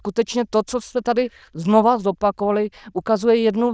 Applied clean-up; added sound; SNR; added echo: neural diffusion model UNIVERSE++.